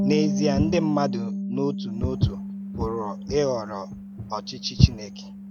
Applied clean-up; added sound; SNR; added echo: none; Walk, footsteps + Bass guitar; -2 dB; none.